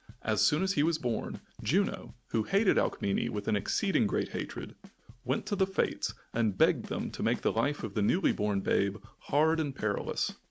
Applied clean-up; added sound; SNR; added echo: none; Bass drum / Snare drum / Drum kit; 19 dB; none.